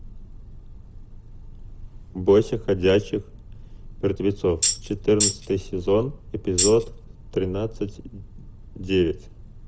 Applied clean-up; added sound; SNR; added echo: none; Tambourine; -1 dB; none.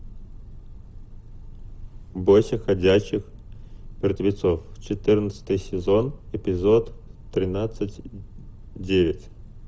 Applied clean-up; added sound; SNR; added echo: none; none; none; none.